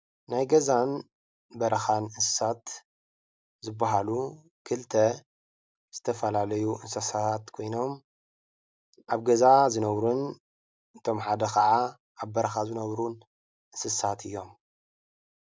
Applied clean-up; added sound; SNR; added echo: none; none; none; none.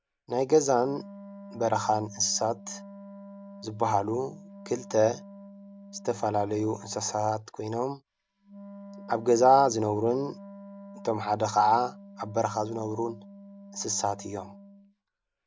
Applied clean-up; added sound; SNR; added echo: none; Wind instrument, woodwind instrument; 18 dB; none.